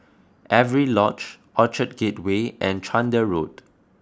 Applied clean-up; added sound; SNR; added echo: none; none; none; none.